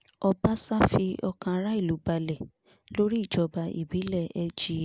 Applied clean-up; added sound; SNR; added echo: none; none; none; none.